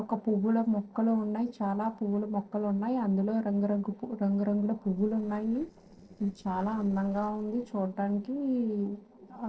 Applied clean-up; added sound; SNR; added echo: neural separator model SepFormer DNS4.